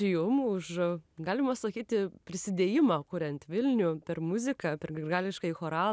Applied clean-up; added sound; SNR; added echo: none; none; none; none.